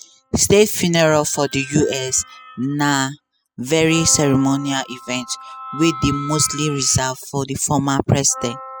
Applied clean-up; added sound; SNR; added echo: classical method spectral subtraction.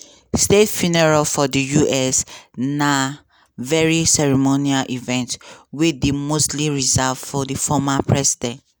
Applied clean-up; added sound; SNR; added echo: none; none; none; none.